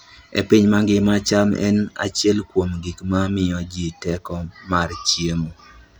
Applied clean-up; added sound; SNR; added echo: none; none; none; none.